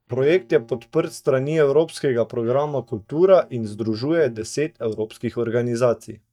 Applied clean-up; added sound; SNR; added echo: neural mask model DeepFilterNet 3.